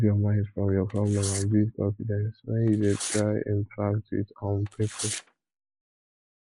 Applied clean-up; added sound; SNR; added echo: neural mask model Resemble Enhance denoiser.